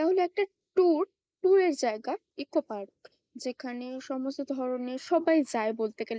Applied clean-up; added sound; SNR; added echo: neural mask model Resemble Enhance denoiser.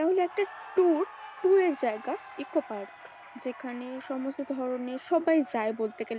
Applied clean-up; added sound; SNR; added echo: none; Cheering; 18 dB; none.